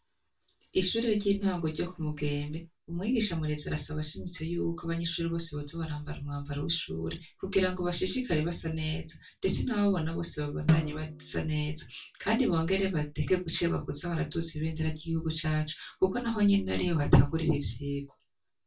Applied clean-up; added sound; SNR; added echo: none; Snare drum; 3 dB; reverberation time 0.1 s.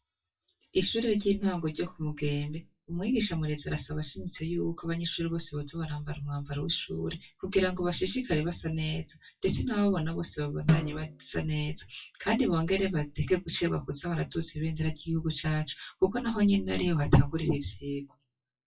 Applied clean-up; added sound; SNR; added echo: classical method WPE with log-MMSE.